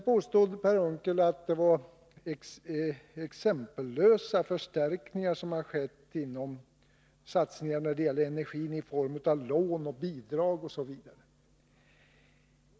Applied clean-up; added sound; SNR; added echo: none; none; none; none.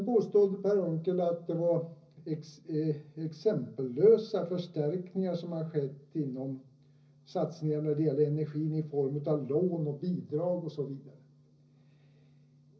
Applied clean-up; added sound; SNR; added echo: none; none; none; reverberation time 0.5 s.